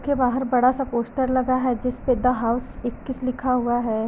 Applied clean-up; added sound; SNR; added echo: none; none; none; none.